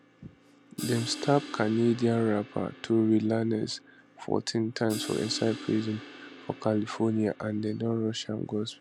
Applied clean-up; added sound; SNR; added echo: none; Crash cymbal; 16 dB; none.